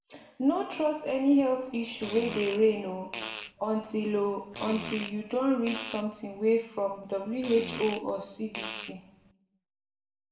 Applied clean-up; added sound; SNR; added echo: none; Fart; 11 dB; reverberation time 0.7 s.